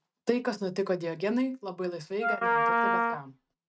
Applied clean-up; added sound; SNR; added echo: neural mask model RNNoise.